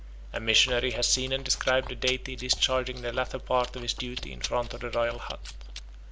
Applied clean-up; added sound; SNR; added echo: none; Chewing, mastication; 9 dB; none.